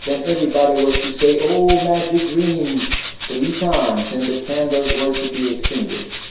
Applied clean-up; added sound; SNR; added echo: none; Rattle (instrument); 8 dB; reverberation time 0.7 s.